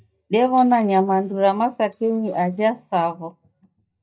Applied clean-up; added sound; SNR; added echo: neural mask model DeepFilterNet 3.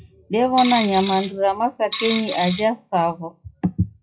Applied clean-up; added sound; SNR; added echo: classical method WPE with log-MMSE.